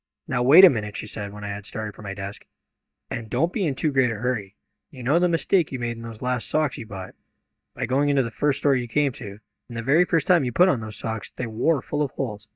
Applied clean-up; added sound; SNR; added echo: neural mask model DeepFilterNet 3.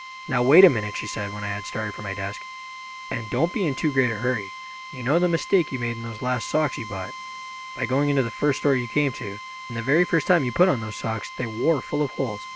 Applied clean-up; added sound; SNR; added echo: none; Drill; 13 dB; none.